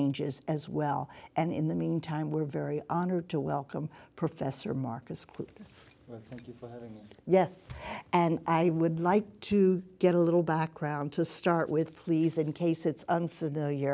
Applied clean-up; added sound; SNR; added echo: none; none; none; none.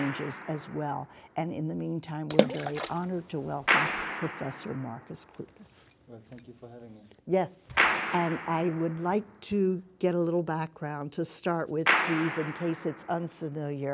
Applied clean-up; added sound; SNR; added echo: none; Water / Splash, splatter + Clapping; 2 dB; none.